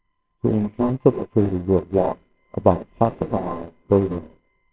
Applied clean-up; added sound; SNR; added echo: neural separator model SepFormer WHAMR!.